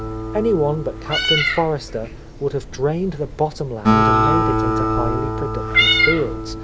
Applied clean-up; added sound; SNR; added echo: none; Meow + Acoustic guitar; -3 dB; none.